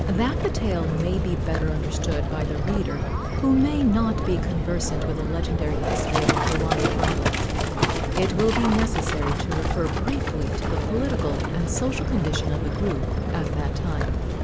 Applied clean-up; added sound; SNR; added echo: none; Livestock, farm animals, working animals; -3 dB; none.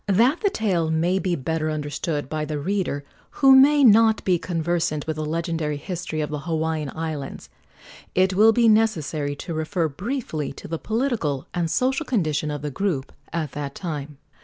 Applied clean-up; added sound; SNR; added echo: none; none; none; none.